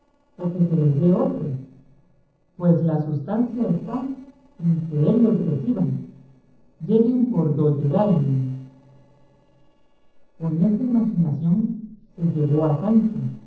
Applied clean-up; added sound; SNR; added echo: neural separator model SepFormer DNS4.